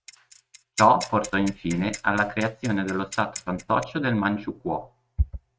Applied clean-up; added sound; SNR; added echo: neural mask model RNNoise.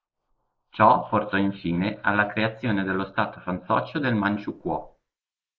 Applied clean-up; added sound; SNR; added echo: neural mask model Resemble Enhance denoiser.